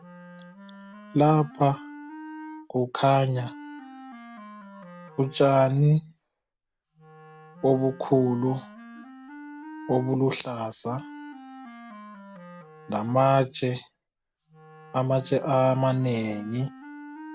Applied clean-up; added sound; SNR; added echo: none; Wind instrument, woodwind instrument; 18 dB; none.